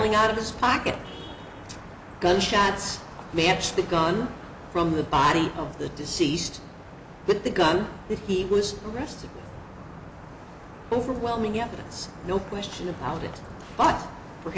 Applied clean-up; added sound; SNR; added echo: none; Traffic noise, roadway noise / Vehicle horn, car horn, honking; 16 dB; none.